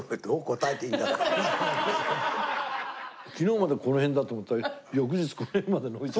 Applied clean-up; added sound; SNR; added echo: none; none; none; none.